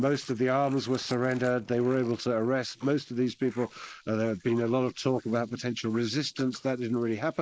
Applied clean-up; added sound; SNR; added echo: neural mask model Resemble Enhance denoiser.